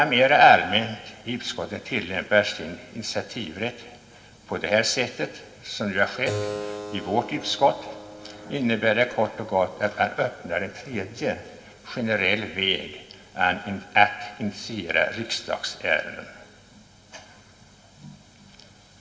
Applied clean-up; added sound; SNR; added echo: none; Keyboard (musical); 18 dB; reverberation time 1.3 s.